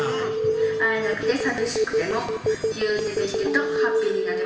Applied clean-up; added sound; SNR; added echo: none; Telephone; -2 dB; reverberation time 2.8 s.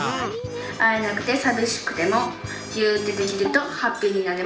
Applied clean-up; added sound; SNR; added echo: none; none; none; none.